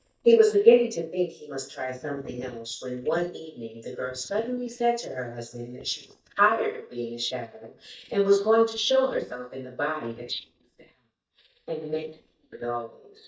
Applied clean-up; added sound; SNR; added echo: neural mask model DeepFilterNet 3.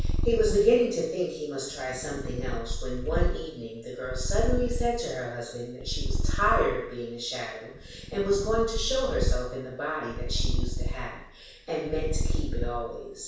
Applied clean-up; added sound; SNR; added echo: none; Purr; 0 dB; reverberation time 0.7 s.